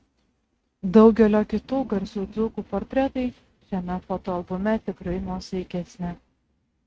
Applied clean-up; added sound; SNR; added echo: neural mask model RNNoise.